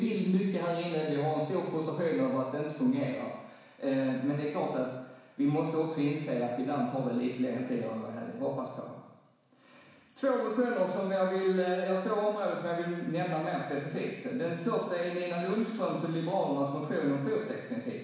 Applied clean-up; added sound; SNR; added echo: none; none; none; reverberation time 1.1 s.